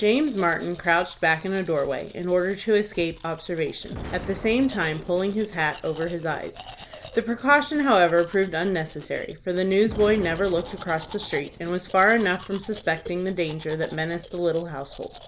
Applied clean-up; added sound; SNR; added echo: none; Domestic sounds, home sounds + Explosion; 17 dB; none.